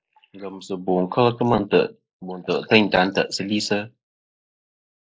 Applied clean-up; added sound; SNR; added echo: neural mask model Resemble Enhance denoiser.